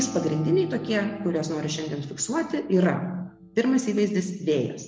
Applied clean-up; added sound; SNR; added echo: none; Acoustic guitar; 18 dB; none.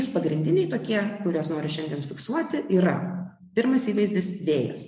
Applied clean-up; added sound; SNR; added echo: none; none; none; none.